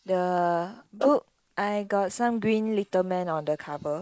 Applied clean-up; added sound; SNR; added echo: neural mask model Resemble Enhance denoiser.